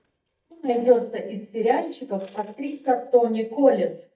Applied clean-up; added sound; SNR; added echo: neural mask model DeepFilterNet 3.